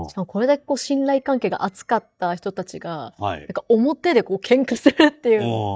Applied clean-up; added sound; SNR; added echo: neural mask model DeepFilterNet 3.